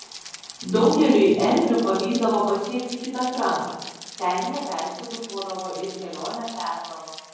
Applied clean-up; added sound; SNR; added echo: none; Rain; 16 dB; reverberation time 1.3 s.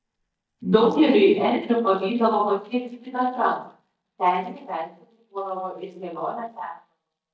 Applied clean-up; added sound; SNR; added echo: neural mask model DeepFilterNet 3.